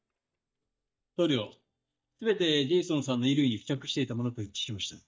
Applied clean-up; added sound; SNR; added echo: neural mask model DeepFilterNet 3.